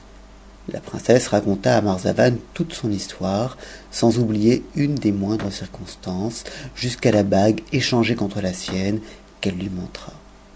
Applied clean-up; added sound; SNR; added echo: none; Slam; 20 dB; none.